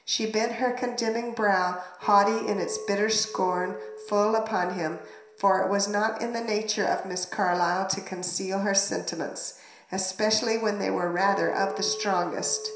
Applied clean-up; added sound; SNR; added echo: none; Chink, clink; 15 dB; reverberation time 0.7 s.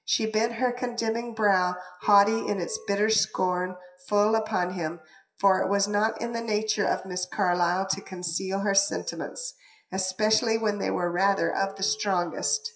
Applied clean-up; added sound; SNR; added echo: classical method WPE with log-MMSE.